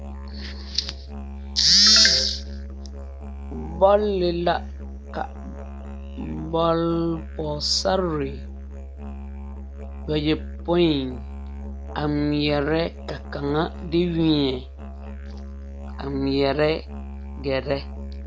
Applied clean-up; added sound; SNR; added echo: none; Musical instrument; 10 dB; none.